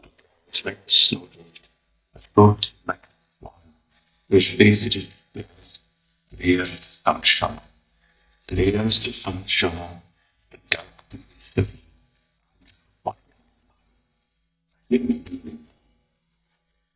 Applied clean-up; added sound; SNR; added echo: neural mask model DeepFilterNet 3.